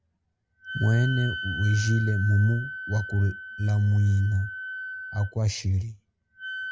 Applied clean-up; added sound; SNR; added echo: none; Wind instrument, woodwind instrument; 11 dB; none.